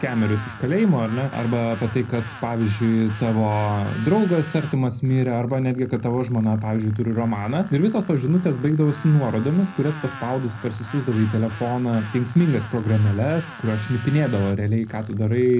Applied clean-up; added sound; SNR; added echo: none; Tools; 17 dB; reverberation time 0.5 s.